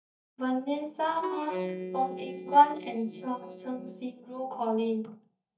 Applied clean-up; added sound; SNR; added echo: neural mask model DeepFilterNet 3.